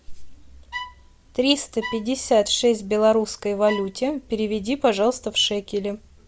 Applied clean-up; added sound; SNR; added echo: none; Bowed string instrument; 15 dB; none.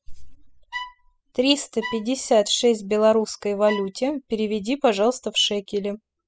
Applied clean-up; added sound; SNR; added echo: classical method spectral subtraction.